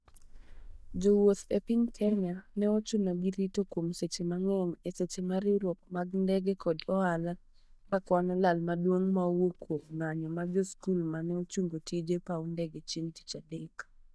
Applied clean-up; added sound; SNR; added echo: neural mask model DeepFilterNet 3.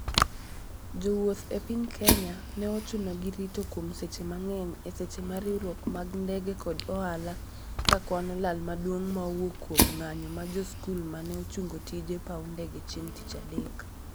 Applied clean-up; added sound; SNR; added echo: none; Fire; 0 dB; none.